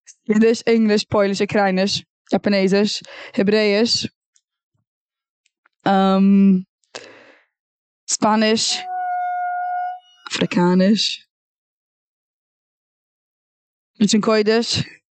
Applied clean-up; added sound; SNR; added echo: classical method Wiener filter.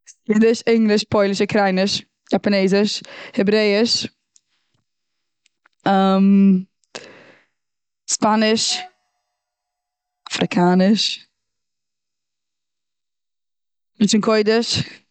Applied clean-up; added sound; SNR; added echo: neural mask model DeepFilterNet 3.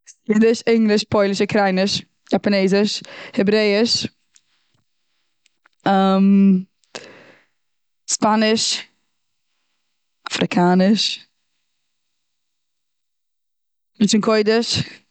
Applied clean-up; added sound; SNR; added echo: none; none; none; none.